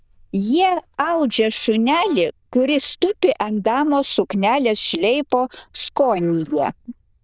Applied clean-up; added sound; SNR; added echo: neural diffusion model UNIVERSE++.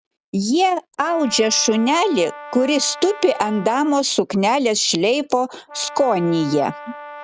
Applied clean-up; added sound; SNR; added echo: none; Brass instrument; 17 dB; none.